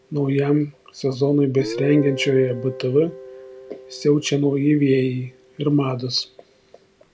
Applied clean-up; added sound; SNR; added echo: none; Guitar; 15 dB; none.